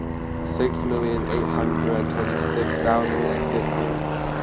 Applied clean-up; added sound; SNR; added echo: none; Aircraft; -3 dB; none.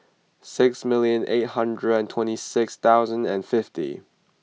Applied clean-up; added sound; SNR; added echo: none; none; none; none.